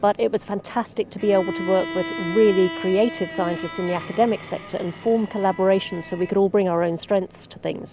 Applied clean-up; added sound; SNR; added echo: none; Bowed string instrument; 12 dB; none.